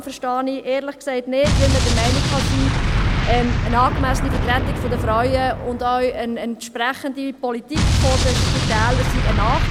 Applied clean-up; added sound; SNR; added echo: none; Explosion; -2 dB; none.